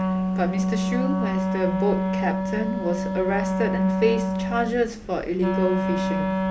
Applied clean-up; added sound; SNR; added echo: none; Wind instrument, woodwind instrument; -2 dB; none.